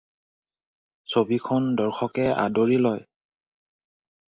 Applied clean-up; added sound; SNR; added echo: none; none; none; none.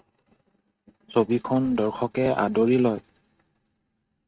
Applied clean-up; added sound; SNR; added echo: neural mask model RNNoise.